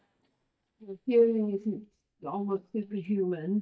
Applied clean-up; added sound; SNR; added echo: neural mask model DeepFilterNet 3.